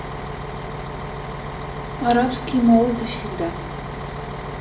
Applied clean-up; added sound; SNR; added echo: none; Bus; 6 dB; reverberation time 0.8 s.